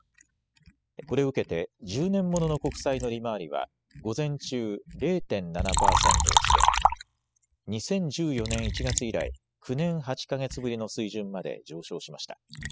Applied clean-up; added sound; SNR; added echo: classical method spectral subtraction.